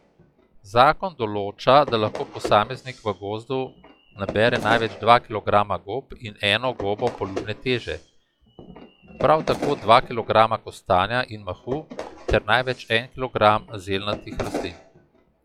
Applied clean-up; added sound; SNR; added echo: classical method log-MMSE.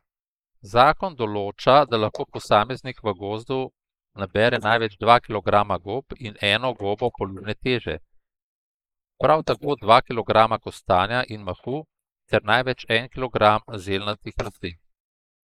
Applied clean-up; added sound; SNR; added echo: neural mask model Resemble Enhance denoiser.